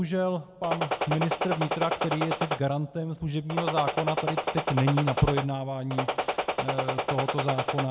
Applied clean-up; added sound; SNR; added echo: none; Gunshot, gunfire; 0 dB; none.